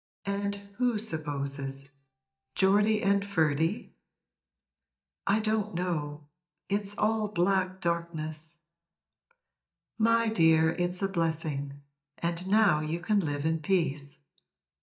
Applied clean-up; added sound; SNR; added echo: neural mask model DeepFilterNet 3.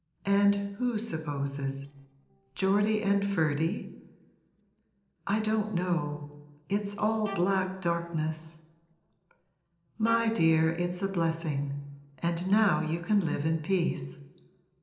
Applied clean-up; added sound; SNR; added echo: neural separator model SepFormer DNS4.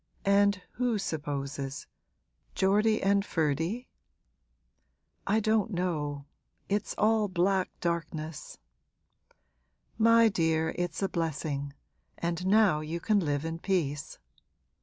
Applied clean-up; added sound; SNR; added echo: none; none; none; none.